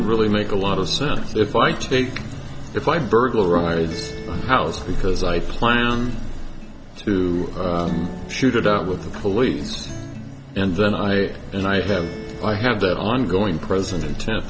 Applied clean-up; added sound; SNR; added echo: none; Acoustic guitar; 15 dB; none.